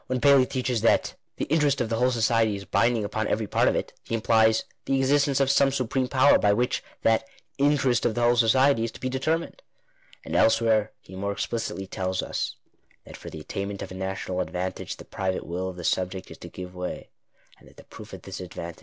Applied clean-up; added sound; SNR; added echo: none; none; none; none.